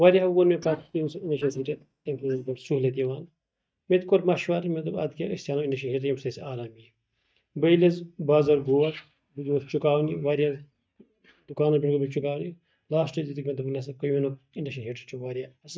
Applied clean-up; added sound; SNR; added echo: neural mask model DeepFilterNet 3.